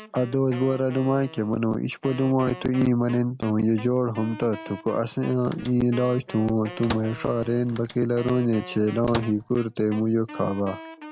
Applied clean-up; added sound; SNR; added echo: none; Wind instrument, woodwind instrument + Microwave oven; 16 dB; none.